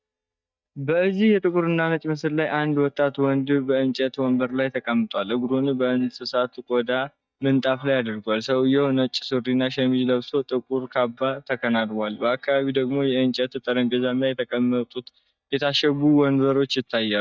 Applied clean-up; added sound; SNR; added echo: neural mask model DeepFilterNet 3.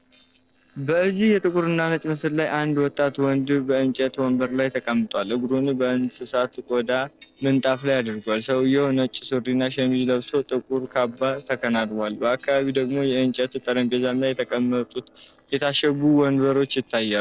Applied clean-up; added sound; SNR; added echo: neural separator model SepFormer DNS4.